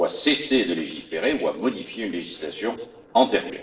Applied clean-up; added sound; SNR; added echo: neural separator model SepFormer DNS4.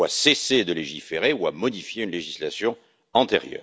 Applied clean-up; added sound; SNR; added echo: none; none; none; none.